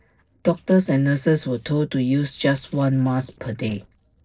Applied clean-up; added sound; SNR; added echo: neural separator model SepFormer DNS4.